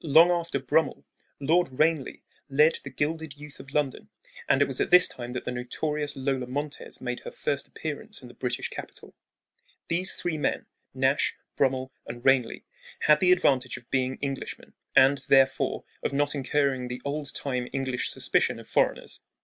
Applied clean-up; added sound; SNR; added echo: none; none; none; none.